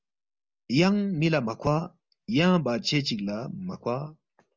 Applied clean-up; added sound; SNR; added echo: none; none; none; none.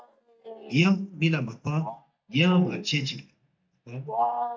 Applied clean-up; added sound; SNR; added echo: neural mask model DeepFilterNet 3.